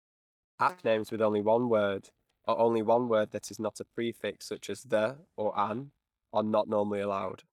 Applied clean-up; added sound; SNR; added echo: neural mask model DeepFilterNet 3.